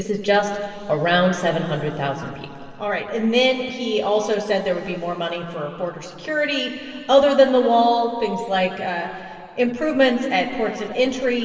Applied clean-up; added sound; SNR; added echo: none; none; none; reverberation time 2.5 s.